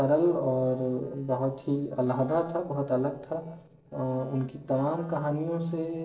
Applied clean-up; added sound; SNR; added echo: neural separator model SepFormer DNS4.